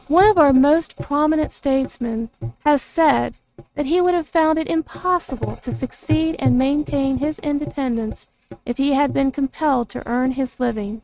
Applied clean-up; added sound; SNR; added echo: neural mask model RNNoise.